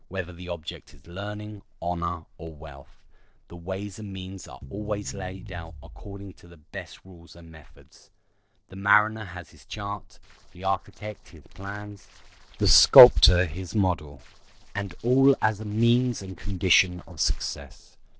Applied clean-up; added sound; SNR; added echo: neural separator model SepFormer DNS4.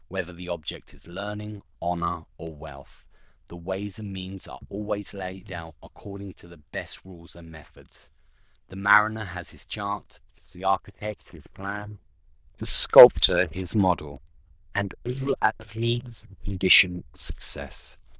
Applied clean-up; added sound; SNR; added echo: neural diffusion model UNIVERSE++.